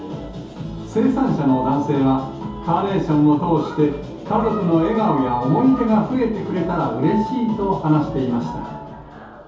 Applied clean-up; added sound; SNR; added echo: none; none; none; reverberation time 0.6 s.